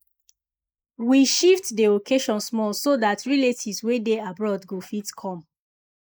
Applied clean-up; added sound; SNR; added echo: neural mask model Resemble Enhance denoiser.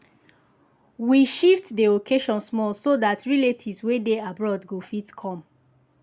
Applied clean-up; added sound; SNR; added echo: none; none; none; none.